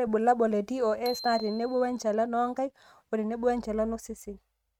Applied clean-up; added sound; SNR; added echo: neural mask model RNNoise.